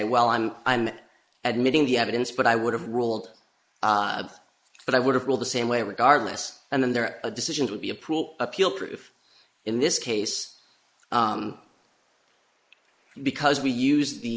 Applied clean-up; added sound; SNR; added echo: neural mask model Resemble Enhance denoiser.